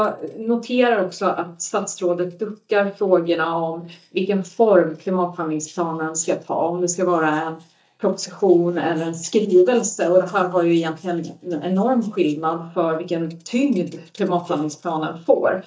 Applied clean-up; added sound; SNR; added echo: neural mask model DeepFilterNet 3.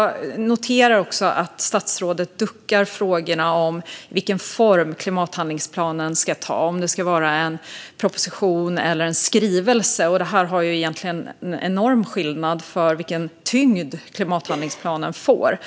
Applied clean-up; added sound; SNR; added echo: none; none; none; none.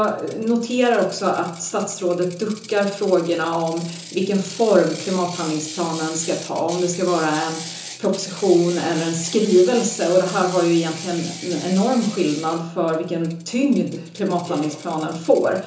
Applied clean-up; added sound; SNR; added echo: none; Ratchet, pawl; 16 dB; reverberation time 0.6 s.